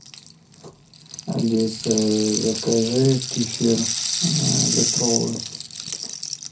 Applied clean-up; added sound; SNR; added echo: none; Rattle (instrument); 4 dB; reverberation time 0.3 s.